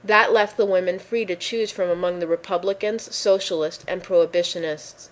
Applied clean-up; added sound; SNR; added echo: none; none; none; none.